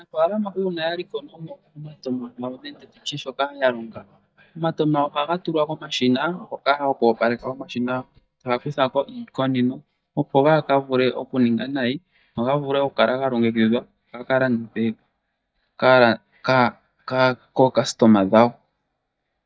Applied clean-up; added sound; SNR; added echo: neural mask model DeepFilterNet 3.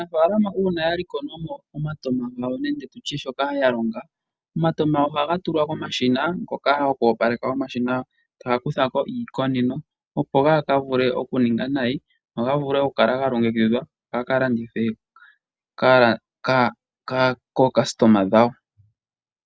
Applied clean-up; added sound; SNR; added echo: none; none; none; none.